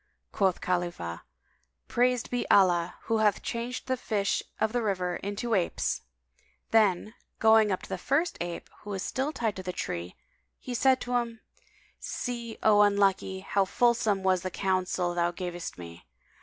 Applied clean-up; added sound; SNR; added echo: none; none; none; none.